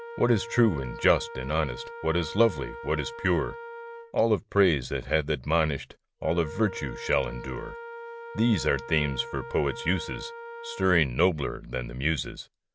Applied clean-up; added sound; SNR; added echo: none; Wind instrument, woodwind instrument; 14 dB; none.